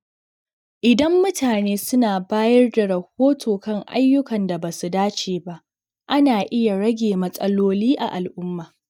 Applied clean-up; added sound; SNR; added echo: neural mask model DeepFilterNet 3.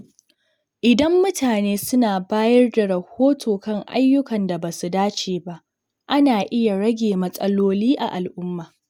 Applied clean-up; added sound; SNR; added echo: none; none; none; none.